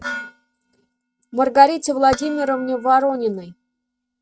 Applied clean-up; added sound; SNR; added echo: neural mask model RNNoise.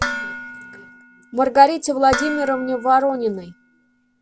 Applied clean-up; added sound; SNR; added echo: none; Dishes, pots, and pans; 11 dB; none.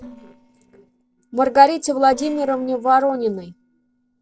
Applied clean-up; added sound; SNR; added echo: neural separator model SepFormer DNS4.